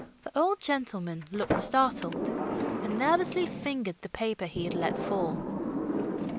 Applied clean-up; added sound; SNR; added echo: none; Sliding door; 4 dB; none.